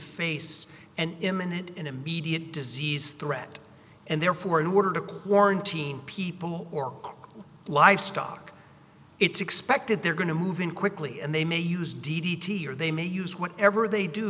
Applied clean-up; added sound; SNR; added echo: none; none; none; none.